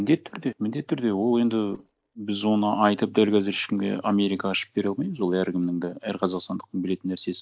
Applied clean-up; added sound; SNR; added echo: neural mask model DeepFilterNet 3.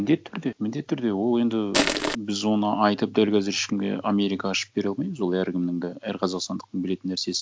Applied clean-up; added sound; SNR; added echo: none; Crushing; -2 dB; none.